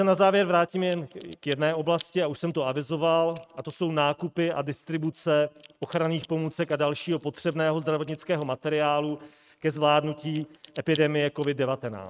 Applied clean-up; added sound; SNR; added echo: neural mask model RNNoise.